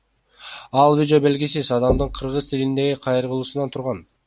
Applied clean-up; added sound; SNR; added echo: none; Knock / Wood; 10 dB; none.